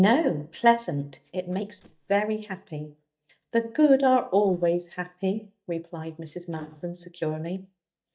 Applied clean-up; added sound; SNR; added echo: neural mask model DeepFilterNet 3.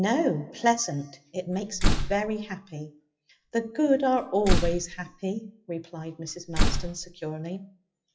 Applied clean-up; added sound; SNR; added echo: classical method WPE with log-MMSE.